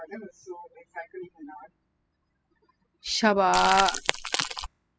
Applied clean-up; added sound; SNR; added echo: classical method spectral subtraction.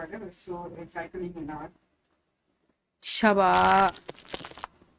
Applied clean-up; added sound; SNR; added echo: neural mask model RNNoise.